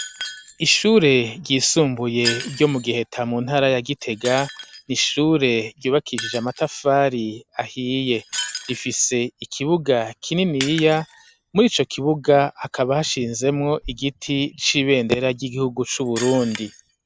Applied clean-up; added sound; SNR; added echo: none; Shatter; 16 dB; none.